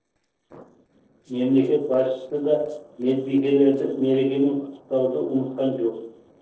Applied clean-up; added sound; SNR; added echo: neural separator model SepFormer DNS4.